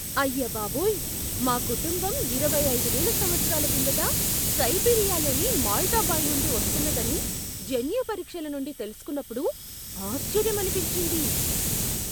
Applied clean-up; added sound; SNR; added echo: none; Hiss; -2 dB; none.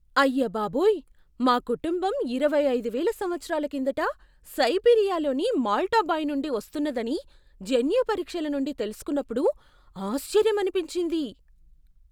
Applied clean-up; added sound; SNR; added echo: none; none; none; none.